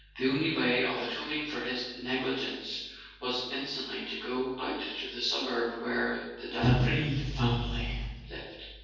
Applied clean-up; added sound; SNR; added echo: none; none; none; reverberation time 1.3 s.